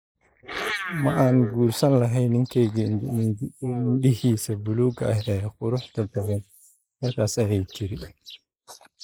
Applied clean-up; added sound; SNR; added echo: neural mask model Resemble Enhance denoiser.